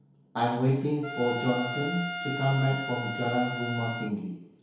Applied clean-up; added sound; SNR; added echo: none; Trumpet; 7 dB; reverberation time 2.2 s.